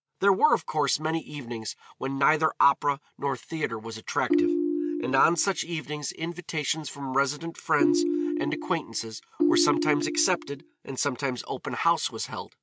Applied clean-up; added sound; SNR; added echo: neural mask model RNNoise.